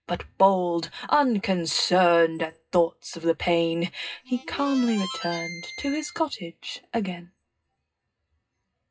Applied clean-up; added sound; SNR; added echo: classical method WPE with log-MMSE.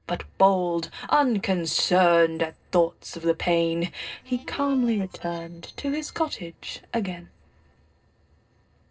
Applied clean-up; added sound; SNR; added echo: neural separator model SepFormer DNS4.